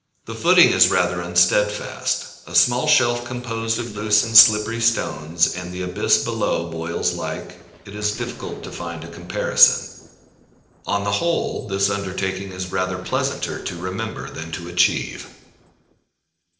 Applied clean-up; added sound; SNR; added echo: neural separator model SepFormer DNS4.